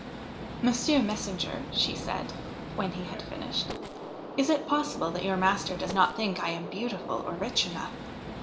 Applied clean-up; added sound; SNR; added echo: none; Gunshot, gunfire; 8 dB; reverberation time 0.6 s.